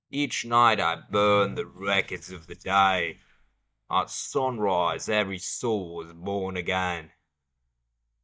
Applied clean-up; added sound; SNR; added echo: neural mask model DeepFilterNet 3.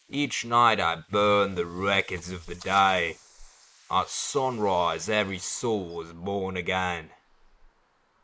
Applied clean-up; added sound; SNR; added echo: neural mask model Resemble Enhance denoiser.